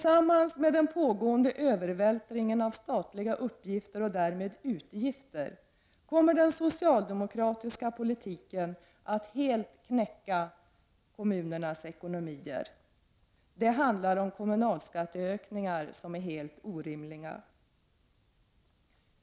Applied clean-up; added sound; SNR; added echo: none; none; none; none.